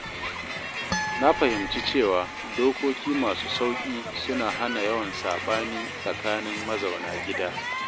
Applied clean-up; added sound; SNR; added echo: none; Harp + Crowd; 4 dB; none.